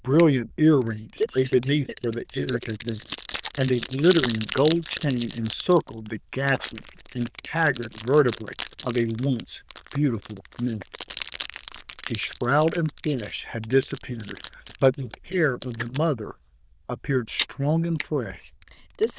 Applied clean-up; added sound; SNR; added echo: neural diffusion model UNIVERSE++.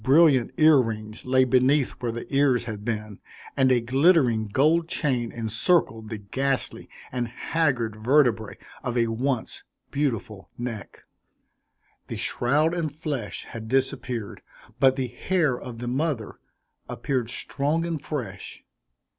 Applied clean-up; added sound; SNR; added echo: none; none; none; none.